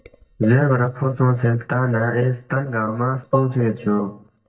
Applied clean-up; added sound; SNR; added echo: neural mask model DeepFilterNet 3.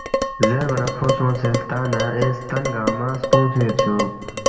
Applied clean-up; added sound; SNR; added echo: none; Dishes, pots, and pans; 1 dB; reverberation time 1.9 s.